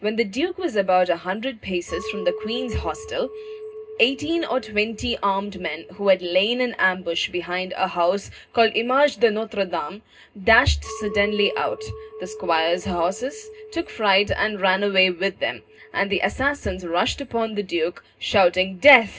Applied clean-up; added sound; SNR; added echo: none; Chink, clink; 17 dB; reverberation time 0.2 s.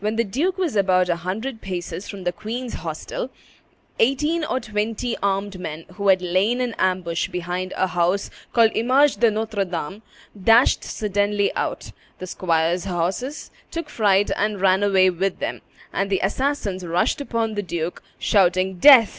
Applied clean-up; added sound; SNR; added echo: none; none; none; none.